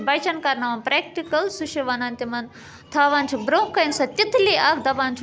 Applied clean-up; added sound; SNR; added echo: none; none; none; none.